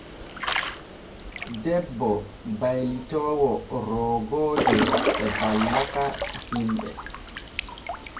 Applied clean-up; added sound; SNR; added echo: none; Drip / Trickle, dribble / Water / Splash, splatter; 2 dB; reverberation time 0.2 s.